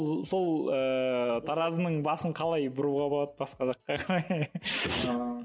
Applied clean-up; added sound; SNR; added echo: none; none; none; none.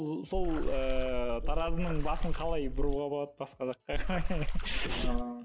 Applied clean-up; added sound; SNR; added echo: none; Water / Splash, splatter; -5 dB; none.